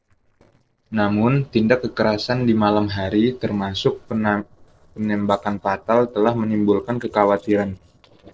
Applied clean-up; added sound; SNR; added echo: neural separator model SepFormer DNS4.